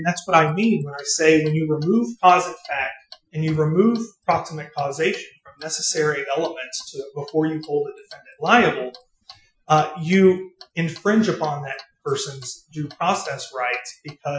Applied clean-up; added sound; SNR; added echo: classical method Wiener filter.